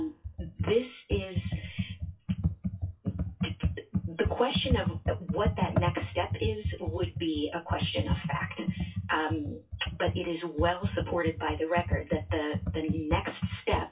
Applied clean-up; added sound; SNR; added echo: classical method WPE with log-MMSE.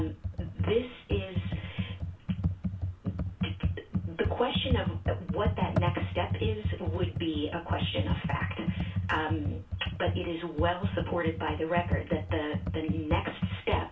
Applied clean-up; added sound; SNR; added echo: none; Computer keyboard; -1 dB; reverberation time 0.3 s.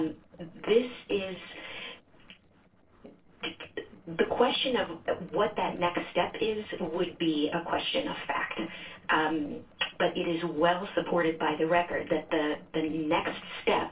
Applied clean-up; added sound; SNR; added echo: neural separator model SepFormer DNS4.